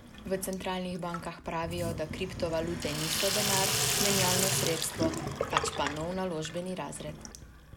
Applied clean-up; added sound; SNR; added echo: none; Sink (filling or washing); -1 dB; none.